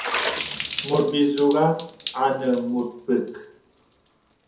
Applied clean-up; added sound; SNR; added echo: none; Water / Splash, splatter; 9 dB; reverberation time 0.5 s.